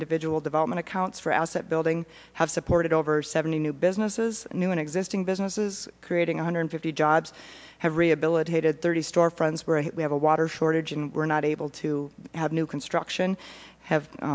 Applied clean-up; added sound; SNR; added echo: none; none; none; none.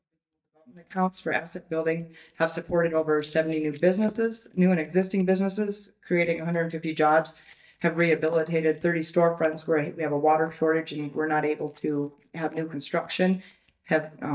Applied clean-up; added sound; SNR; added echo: neural mask model DeepFilterNet 3.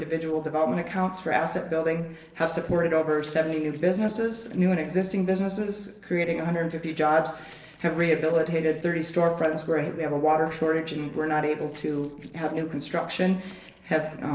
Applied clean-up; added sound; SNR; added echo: neural separator model SepFormer DNS4.